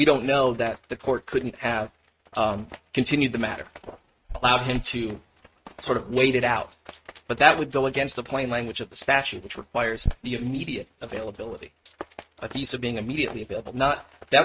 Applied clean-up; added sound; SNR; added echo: neural mask model RNNoise.